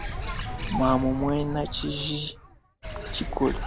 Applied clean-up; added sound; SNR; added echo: none; Bird; 5 dB; none.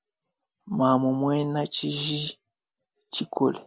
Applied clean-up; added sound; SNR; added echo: none; none; none; none.